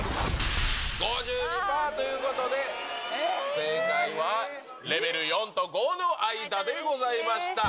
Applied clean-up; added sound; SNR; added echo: none; none; none; none.